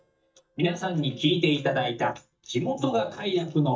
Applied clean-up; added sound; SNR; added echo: neural mask model DeepFilterNet 3.